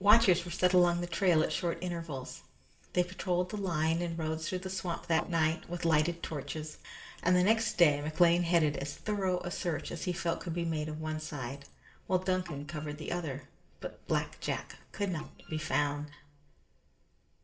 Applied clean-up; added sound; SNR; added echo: neural separator model SepFormer DNS4.